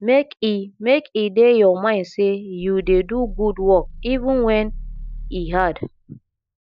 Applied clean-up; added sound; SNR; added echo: neural mask model DeepFilterNet 3.